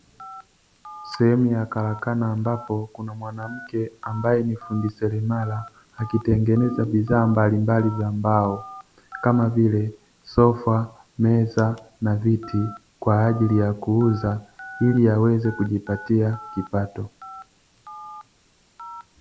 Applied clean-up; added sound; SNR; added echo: none; Telephone; 20 dB; none.